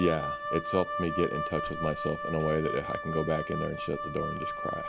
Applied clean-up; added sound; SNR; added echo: none; Wind instrument, woodwind instrument; 4 dB; none.